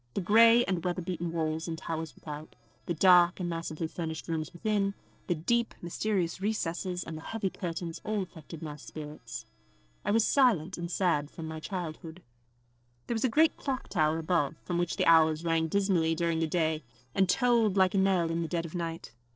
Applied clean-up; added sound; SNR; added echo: neural separator model SepFormer DNS4.